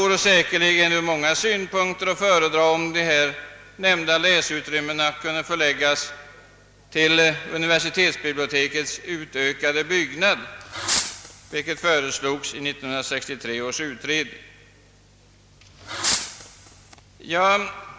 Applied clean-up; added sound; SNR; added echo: none; Fireworks; 8 dB; none.